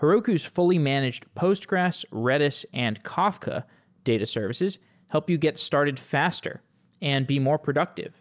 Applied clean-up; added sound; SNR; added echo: none; none; none; none.